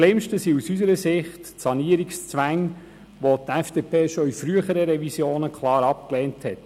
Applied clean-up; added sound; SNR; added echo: none; none; none; none.